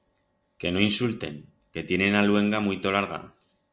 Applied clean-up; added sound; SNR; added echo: none; none; none; none.